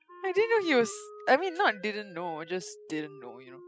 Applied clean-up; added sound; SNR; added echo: classical method spectral subtraction.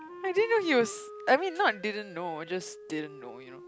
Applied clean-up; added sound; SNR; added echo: none; Wind instrument, woodwind instrument; 16 dB; none.